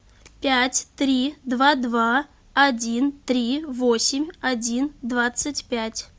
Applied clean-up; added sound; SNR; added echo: none; none; none; none.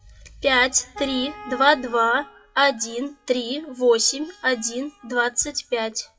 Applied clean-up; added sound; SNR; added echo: classical method WPE with log-MMSE.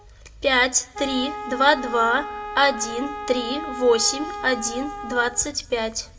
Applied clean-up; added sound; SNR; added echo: none; Wind instrument, woodwind instrument; 10 dB; reverberation time 0.6 s.